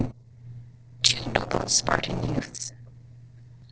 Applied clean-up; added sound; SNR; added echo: neural separator model SepFormer DNS4.